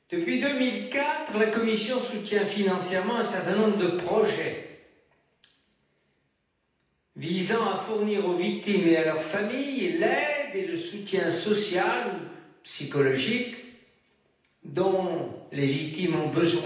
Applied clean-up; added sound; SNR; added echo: none; none; none; reverberation time 0.9 s.